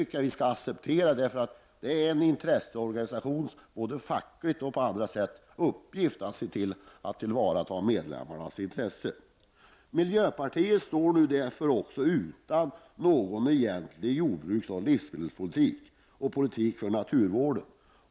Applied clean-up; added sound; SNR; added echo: none; none; none; none.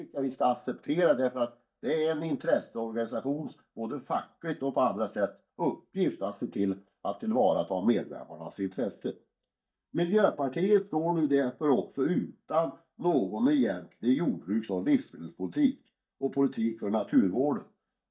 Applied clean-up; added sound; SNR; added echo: neural mask model DeepFilterNet 3.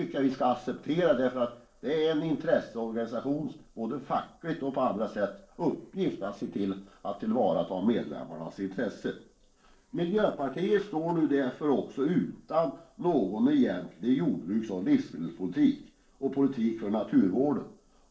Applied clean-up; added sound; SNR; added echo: neural separator model SepFormer DNS4.